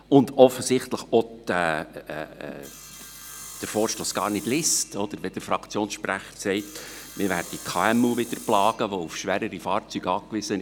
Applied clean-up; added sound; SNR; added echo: none; Sawing; 18 dB; none.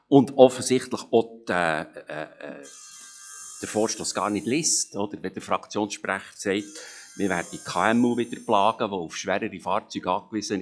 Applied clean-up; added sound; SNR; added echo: classical method log-MMSE.